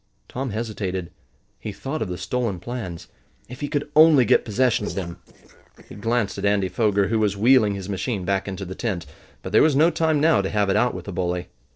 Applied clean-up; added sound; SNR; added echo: neural separator model SepFormer DNS4.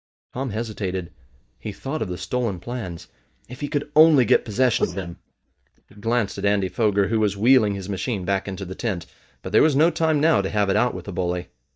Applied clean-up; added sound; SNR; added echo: neural mask model DeepFilterNet 3.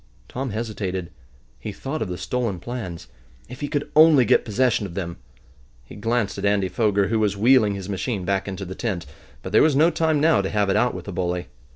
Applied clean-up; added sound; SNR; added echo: none; none; none; none.